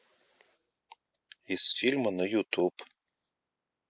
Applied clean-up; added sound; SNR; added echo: none; none; none; none.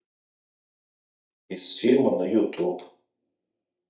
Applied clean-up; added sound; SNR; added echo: neural mask model DeepFilterNet 3.